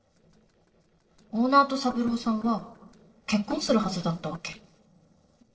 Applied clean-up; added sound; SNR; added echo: neural separator model SepFormer DNS4.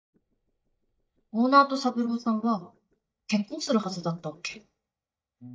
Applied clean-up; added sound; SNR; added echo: neural mask model DeepFilterNet 3.